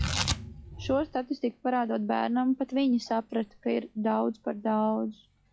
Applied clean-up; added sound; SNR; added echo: classical method log-MMSE.